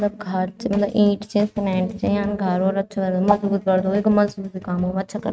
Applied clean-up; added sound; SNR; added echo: neural mask model RNNoise.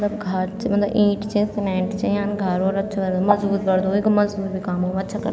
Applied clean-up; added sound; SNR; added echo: none; none; none; none.